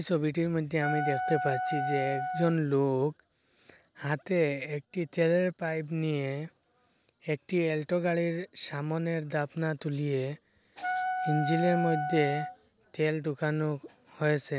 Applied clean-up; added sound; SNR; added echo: none; Wind instrument, woodwind instrument; 3 dB; none.